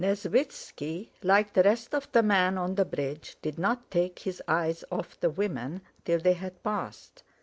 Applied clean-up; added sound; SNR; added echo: none; none; none; none.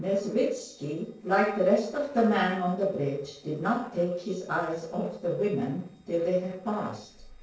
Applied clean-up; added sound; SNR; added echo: neural separator model SepFormer DNS4.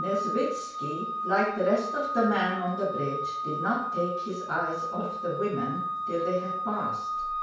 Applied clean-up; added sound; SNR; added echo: none; Organ; 3 dB; reverberation time 0.5 s.